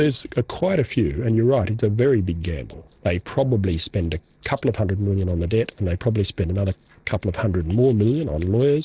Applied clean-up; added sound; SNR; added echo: neural separator model SepFormer DNS4.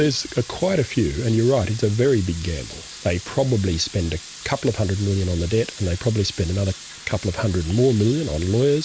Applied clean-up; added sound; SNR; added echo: none; Sink (filling or washing) / Water tap, faucet; 17 dB; none.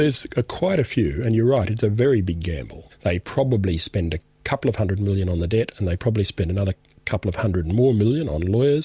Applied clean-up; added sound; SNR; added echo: none; none; none; none.